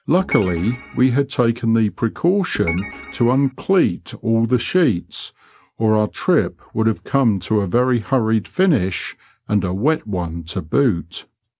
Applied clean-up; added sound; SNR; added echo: none; Organ; 12 dB; none.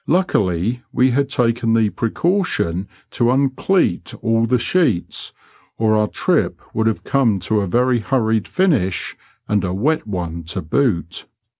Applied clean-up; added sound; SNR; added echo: none; none; none; none.